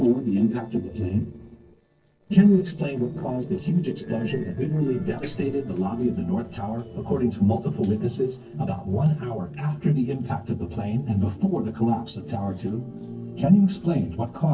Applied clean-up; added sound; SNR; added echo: neural separator model SepFormer DNS4.